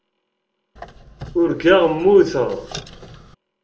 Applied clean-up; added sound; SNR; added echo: none; Squeak; 19 dB; reverberation time 0.5 s.